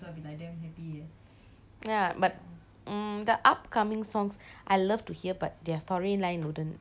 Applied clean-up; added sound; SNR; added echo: none; none; none; none.